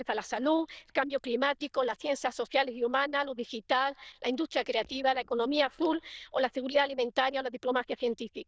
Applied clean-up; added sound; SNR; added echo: neural diffusion model UNIVERSE++.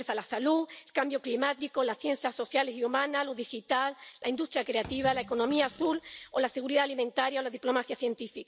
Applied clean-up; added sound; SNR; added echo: none; Fart + Thump, thud; 17 dB; none.